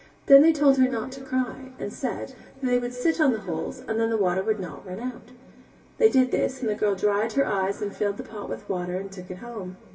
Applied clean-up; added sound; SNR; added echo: none; none; none; reverberation time 2.5 s.